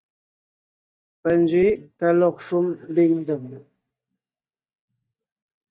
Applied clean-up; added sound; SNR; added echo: neural mask model DeepFilterNet 3.